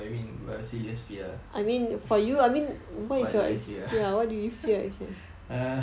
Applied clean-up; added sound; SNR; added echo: none; none; none; none.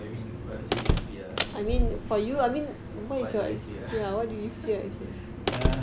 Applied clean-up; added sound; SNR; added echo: none; Slam; 0 dB; none.